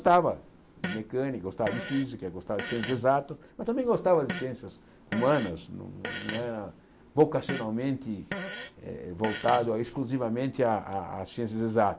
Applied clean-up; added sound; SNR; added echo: none; Fart; 11 dB; none.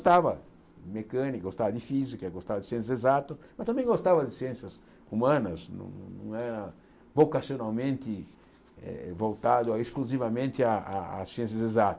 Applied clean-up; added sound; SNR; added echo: none; none; none; none.